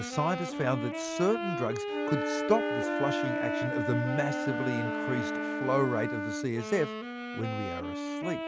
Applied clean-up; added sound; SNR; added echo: none; Wind instrument, woodwind instrument + Wind instrument, woodwind instrument; 1 dB; none.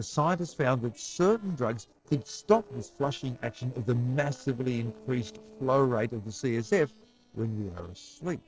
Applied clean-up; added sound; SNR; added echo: neural separator model SepFormer DNS4.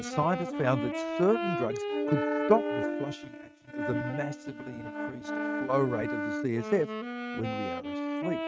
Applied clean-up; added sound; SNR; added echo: neural mask model RNNoise.